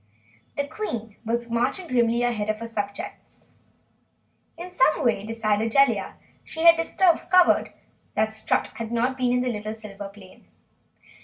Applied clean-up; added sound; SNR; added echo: none; none; none; reverberation time 0.2 s.